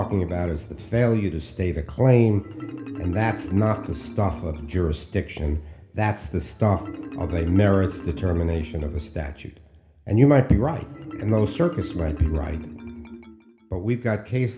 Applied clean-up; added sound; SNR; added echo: none; Marimba, xylophone; 15 dB; reverberation time 2.8 s.